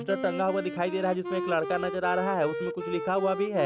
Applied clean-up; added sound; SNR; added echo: none; Wind instrument, woodwind instrument; 7 dB; none.